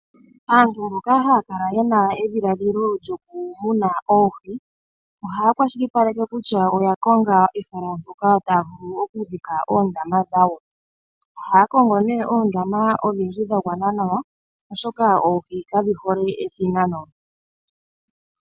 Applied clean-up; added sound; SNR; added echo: none; none; none; none.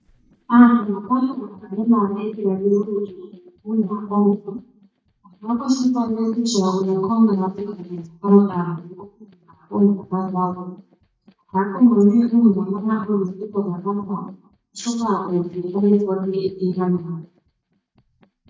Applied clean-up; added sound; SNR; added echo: neural mask model DeepFilterNet 3.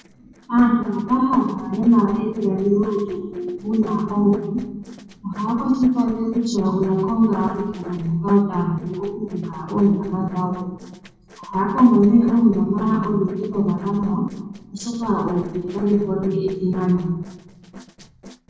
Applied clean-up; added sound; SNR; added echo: neural separator model SepFormer DNS4.